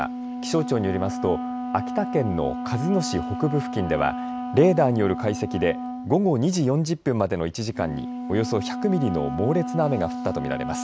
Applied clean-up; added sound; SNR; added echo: none; Wind instrument, woodwind instrument; 7 dB; none.